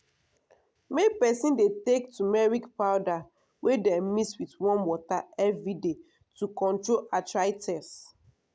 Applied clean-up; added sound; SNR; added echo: none; none; none; none.